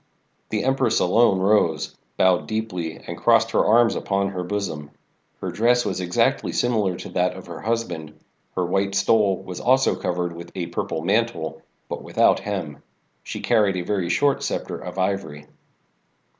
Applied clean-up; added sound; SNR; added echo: none; none; none; none.